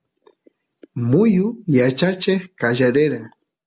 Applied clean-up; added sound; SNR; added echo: none; none; none; none.